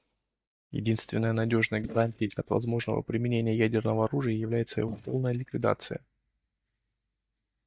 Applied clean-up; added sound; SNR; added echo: neural mask model DeepFilterNet 3.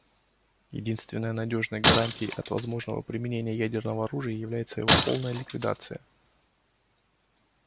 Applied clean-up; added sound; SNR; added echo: none; Shatter; -1 dB; none.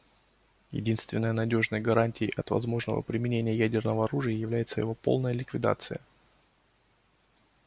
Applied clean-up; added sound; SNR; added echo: none; none; none; none.